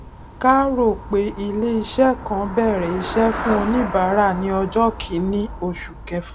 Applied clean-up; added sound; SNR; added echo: none; Traffic noise, roadway noise / Bicycle; 10 dB; none.